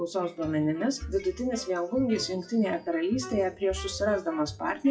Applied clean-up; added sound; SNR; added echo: classical method WPE with log-MMSE.